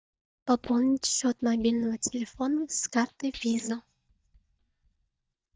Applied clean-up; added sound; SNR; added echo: neural mask model DeepFilterNet 3.